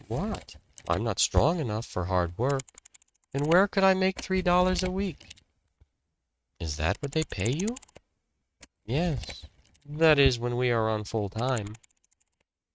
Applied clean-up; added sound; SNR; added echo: neural mask model RNNoise.